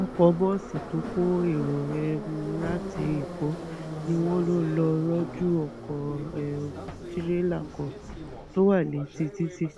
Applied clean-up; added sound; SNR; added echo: none; Subway, metro, underground; 10 dB; none.